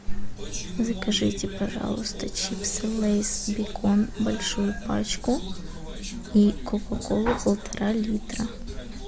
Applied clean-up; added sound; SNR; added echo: none; none; none; none.